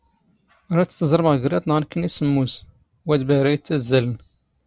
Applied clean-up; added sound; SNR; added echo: none; none; none; none.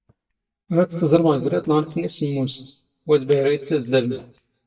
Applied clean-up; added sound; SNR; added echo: neural mask model DeepFilterNet 3.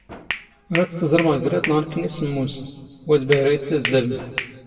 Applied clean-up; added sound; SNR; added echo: none; Hands; 11 dB; reverberation time 1.6 s.